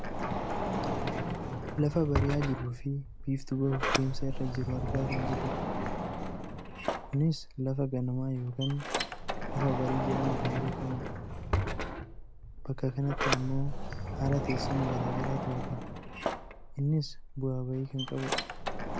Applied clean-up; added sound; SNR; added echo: none; Sliding door; 0 dB; none.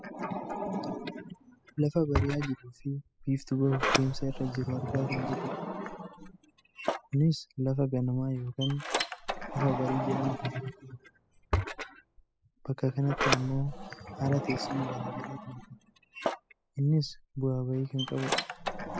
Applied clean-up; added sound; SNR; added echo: classical method spectral subtraction.